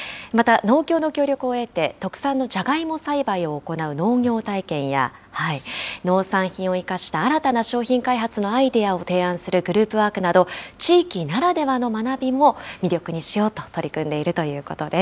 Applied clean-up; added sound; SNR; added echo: none; none; none; none.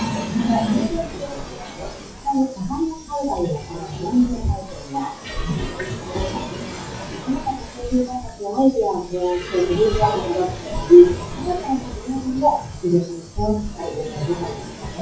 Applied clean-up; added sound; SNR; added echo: classical method WPE with log-MMSE.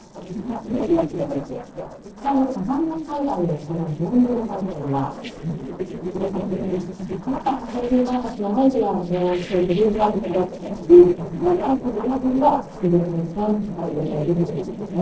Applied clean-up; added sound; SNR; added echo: neural separator model SepFormer DNS4.